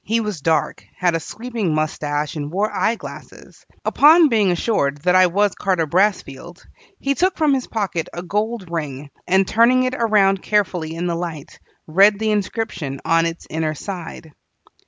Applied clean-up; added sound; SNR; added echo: none; none; none; none.